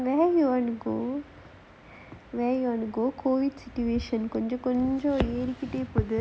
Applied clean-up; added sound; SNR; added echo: none; none; none; none.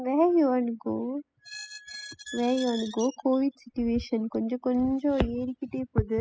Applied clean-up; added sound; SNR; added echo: classical method spectral subtraction.